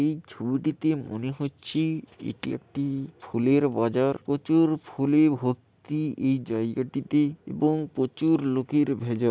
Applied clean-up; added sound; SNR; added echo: none; none; none; none.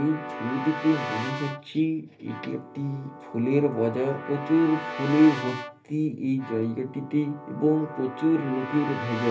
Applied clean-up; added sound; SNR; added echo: none; Keyboard (musical) / Brass instrument; 10 dB; reverberation time 0.3 s.